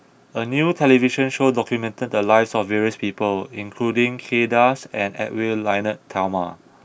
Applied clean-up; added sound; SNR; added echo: none; none; none; none.